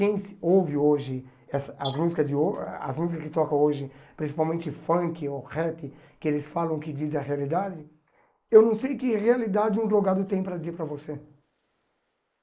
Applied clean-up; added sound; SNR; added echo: neural mask model Resemble Enhance denoiser.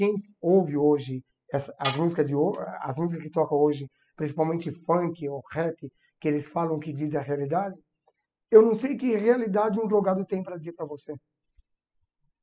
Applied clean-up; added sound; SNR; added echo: classical method spectral subtraction.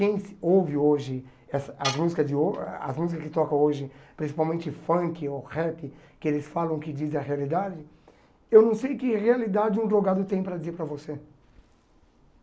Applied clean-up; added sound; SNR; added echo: none; Tools; 15 dB; none.